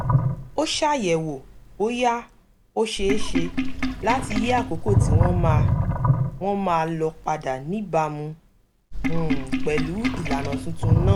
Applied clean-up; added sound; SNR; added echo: none; Sink (filling or washing); -2 dB; none.